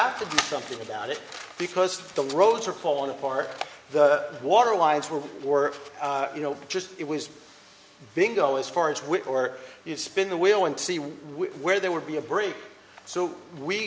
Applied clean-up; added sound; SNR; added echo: none; none; none; none.